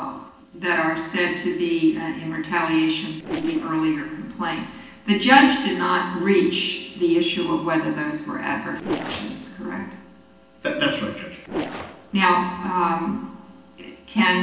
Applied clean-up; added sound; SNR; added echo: neural separator model SepFormer DNS4.